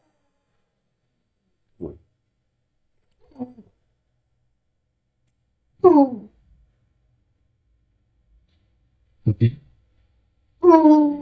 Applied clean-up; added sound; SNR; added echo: neural mask model DeepFilterNet 3.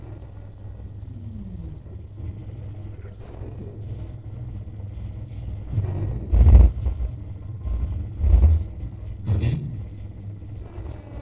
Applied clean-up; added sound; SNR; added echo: neural separator model SepFormer DNS4.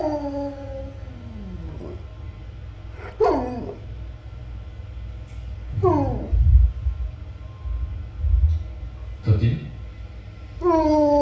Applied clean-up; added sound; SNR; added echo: none; Dog; 2 dB; reverberation time 0.6 s.